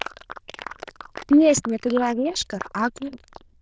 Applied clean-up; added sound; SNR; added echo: neural diffusion model UNIVERSE++.